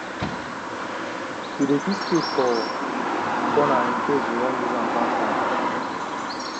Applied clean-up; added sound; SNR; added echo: none; Bird vocalization, bird call, bird song; -2 dB; none.